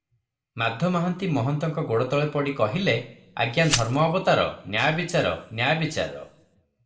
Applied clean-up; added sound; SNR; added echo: none; Glass; 9 dB; reverberation time 0.4 s.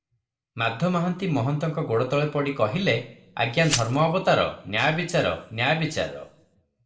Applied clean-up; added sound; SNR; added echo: neural separator model SepFormer DNS4.